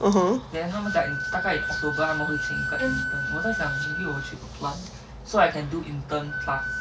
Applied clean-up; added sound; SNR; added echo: none; Bowed string instrument + Wind instrument, woodwind instrument; 4 dB; none.